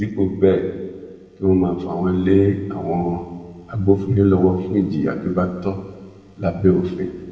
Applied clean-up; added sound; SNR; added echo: none; none; none; reverberation time 1.5 s.